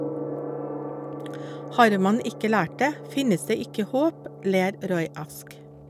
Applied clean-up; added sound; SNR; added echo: none; Gong; 10 dB; none.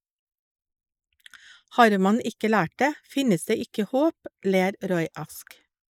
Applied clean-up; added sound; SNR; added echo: neural mask model Resemble Enhance denoiser.